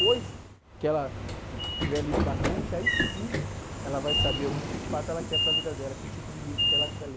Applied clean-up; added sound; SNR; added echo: none; Sliding door / Train; -4 dB; none.